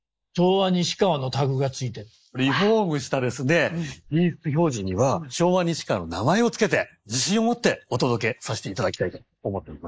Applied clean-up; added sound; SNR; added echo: neural mask model Resemble Enhance denoiser.